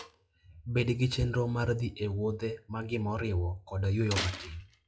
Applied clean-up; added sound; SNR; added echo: classical method WPE with log-MMSE.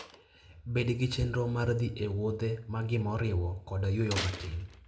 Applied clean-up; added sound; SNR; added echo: none; Slam; 15 dB; reverberation time 0.5 s.